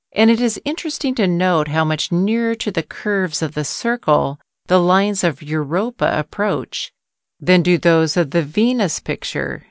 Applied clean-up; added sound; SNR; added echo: none; none; none; none.